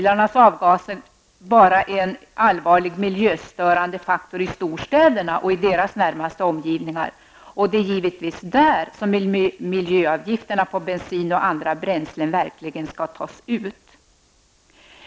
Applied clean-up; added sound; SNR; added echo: none; none; none; none.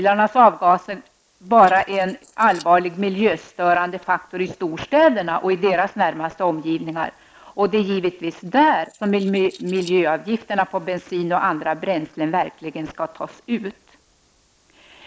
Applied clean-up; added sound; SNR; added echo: neural mask model Resemble Enhance denoiser.